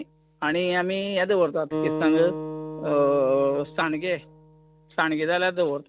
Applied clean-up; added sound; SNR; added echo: none; Acoustic guitar; 11 dB; none.